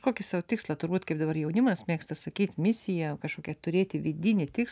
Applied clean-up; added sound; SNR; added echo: none; none; none; none.